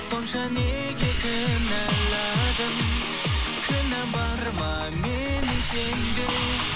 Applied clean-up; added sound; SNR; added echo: none; Hiss; 3 dB; none.